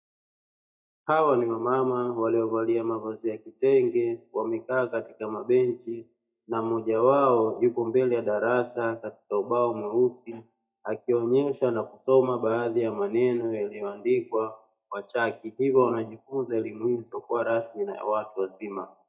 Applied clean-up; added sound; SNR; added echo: neural mask model DeepFilterNet 3.